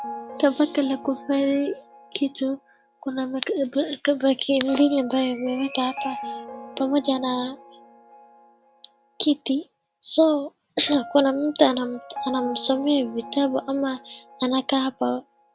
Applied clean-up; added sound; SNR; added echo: none; Piano; 16 dB; none.